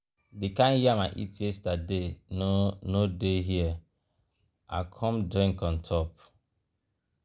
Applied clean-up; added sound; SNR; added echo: none; none; none; none.